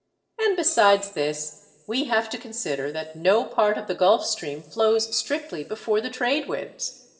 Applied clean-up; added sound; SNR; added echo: neural separator model SepFormer DNS4.